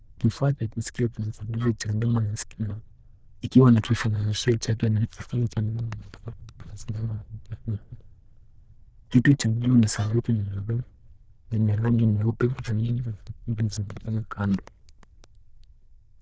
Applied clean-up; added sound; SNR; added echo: neural diffusion model UNIVERSE++.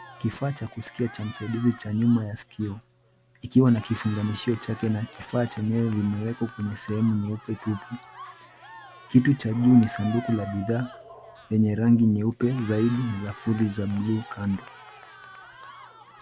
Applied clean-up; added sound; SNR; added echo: none; Dog + Cheering; 19 dB; none.